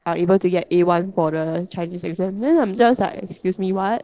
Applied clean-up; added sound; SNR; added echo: neural separator model SepFormer DNS4.